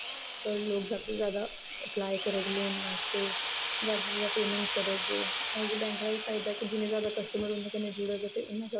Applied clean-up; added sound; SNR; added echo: none; Drill; -2 dB; none.